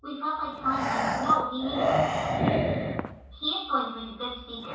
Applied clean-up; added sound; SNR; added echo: none; Breathing; -2 dB; reverberation time 0.7 s.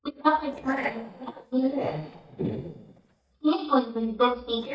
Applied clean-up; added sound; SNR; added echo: neural mask model DeepFilterNet 3.